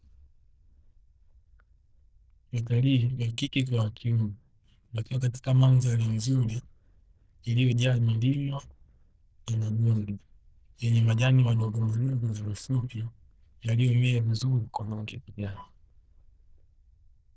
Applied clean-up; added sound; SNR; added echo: neural diffusion model UNIVERSE++.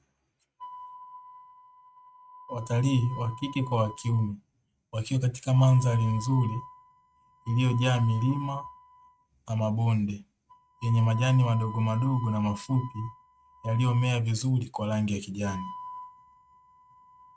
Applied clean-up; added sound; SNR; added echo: neural mask model RNNoise.